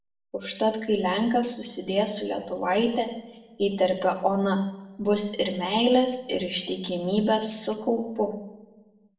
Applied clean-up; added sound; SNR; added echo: none; Tambourine; 17 dB; reverberation time 0.8 s.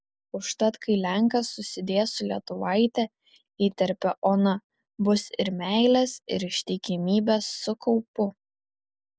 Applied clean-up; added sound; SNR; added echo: none; none; none; none.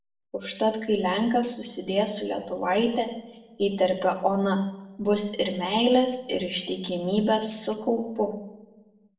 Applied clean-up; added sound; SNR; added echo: neural separator model SepFormer DNS4.